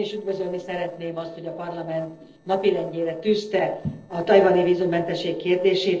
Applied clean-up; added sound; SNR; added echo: neural separator model SepFormer DNS4.